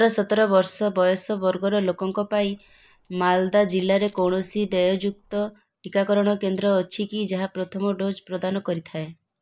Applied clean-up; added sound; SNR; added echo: neural separator model SepFormer DNS4.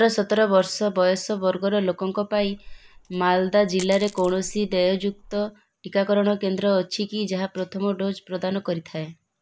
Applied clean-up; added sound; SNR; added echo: none; Coin (dropping); 19 dB; none.